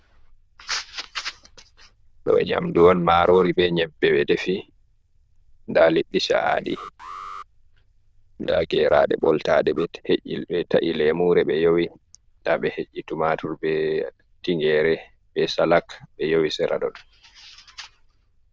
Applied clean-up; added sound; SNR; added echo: neural diffusion model UNIVERSE++.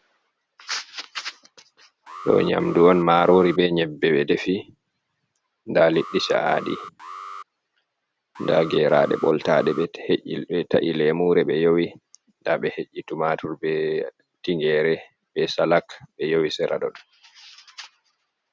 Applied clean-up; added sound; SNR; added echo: none; Alarm; 15 dB; none.